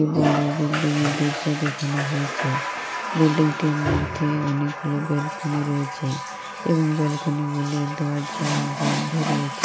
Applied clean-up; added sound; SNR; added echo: none; Water tap, faucet; 5 dB; none.